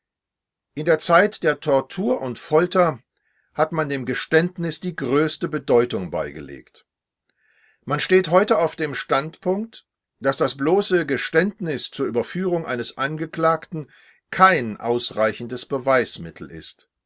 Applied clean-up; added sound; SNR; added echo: none; none; none; none.